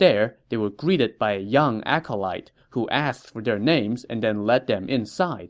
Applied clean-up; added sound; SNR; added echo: none; none; none; none.